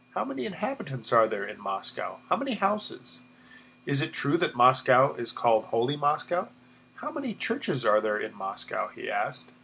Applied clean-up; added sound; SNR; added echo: none; none; none; none.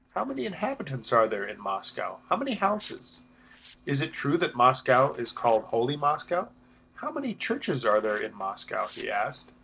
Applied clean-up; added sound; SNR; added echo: neural separator model SepFormer DNS4.